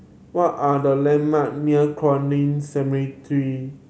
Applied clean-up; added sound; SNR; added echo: none; none; none; none.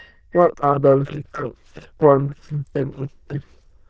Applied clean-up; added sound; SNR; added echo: neural diffusion model UNIVERSE++.